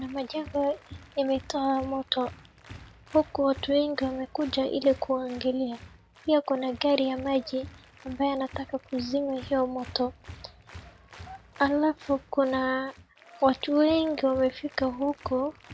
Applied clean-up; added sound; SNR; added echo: none; Applause; 19 dB; none.